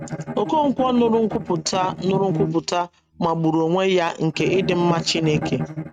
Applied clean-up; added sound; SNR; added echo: neural mask model RNNoise.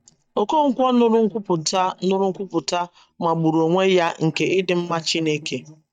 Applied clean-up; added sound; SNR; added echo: neural mask model DeepFilterNet 3.